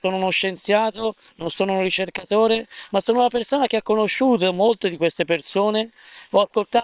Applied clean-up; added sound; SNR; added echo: neural separator model SepFormer WHAM!.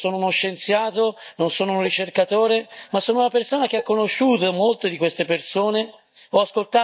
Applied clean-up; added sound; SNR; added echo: neural mask model DeepFilterNet 3.